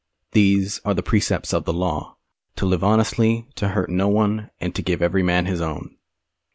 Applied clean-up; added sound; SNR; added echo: none; none; none; none.